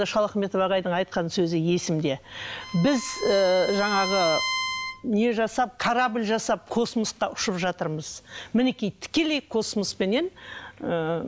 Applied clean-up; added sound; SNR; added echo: none; Bowed string instrument; 7 dB; none.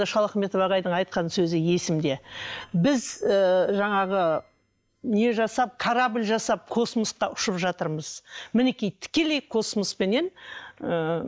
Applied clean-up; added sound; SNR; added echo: neural mask model DeepFilterNet 3.